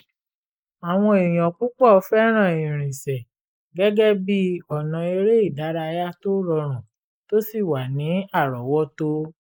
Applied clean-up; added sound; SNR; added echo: neural mask model Resemble Enhance denoiser.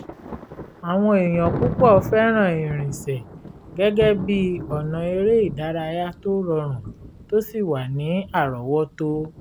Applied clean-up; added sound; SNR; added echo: none; Thunder; 11 dB; none.